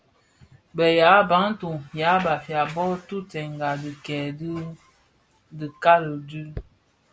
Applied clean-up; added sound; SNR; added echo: none; none; none; none.